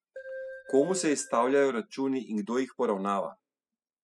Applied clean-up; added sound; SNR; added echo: classical method spectral subtraction.